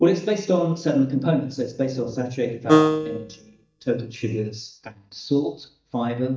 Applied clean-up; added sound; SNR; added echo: neural mask model DeepFilterNet 3.